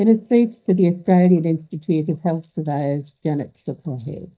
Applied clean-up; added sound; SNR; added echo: neural mask model DeepFilterNet 3.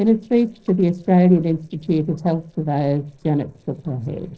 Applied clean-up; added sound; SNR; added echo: neural separator model SepFormer DNS4.